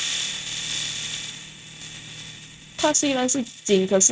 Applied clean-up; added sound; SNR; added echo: neural mask model RNNoise.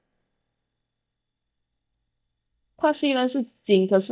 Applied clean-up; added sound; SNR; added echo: neural mask model DeepFilterNet 3.